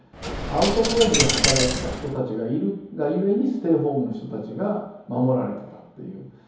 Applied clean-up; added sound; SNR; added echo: none; Coin (dropping); 0 dB; reverberation time 2.2 s.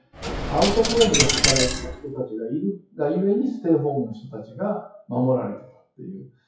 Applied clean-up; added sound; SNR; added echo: classical method WPE with log-MMSE.